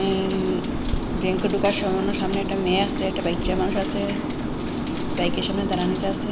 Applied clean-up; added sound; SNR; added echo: none; Rain; 0 dB; none.